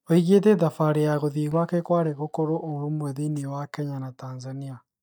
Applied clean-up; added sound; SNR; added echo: neural mask model DeepFilterNet 3.